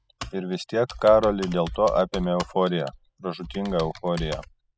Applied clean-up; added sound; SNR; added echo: classical method spectral subtraction.